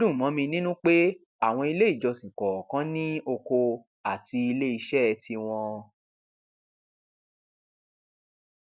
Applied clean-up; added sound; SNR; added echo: none; none; none; none.